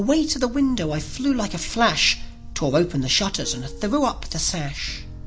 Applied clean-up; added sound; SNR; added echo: none; Piano; 20 dB; none.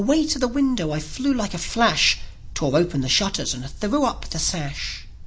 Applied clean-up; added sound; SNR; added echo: none; none; none; none.